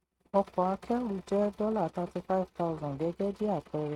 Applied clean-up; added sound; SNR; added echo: neural mask model RNNoise.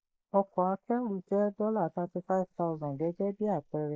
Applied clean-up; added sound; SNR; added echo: neural mask model Resemble Enhance denoiser.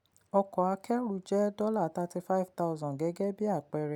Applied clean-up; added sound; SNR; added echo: none; none; none; none.